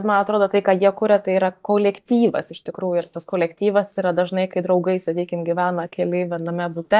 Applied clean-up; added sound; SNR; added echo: neural mask model DeepFilterNet 3.